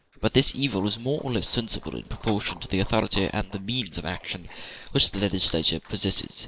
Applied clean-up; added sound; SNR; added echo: neural mask model Resemble Enhance denoiser.